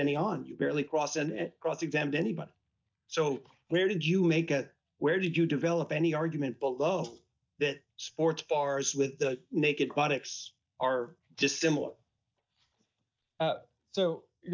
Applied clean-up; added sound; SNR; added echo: neural mask model DeepFilterNet 3.